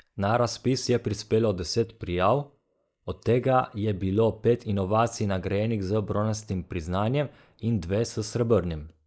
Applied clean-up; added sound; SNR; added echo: neural mask model Resemble Enhance denoiser.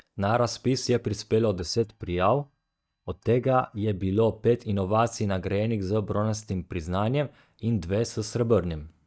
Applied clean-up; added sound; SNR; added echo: neural mask model DeepFilterNet 3.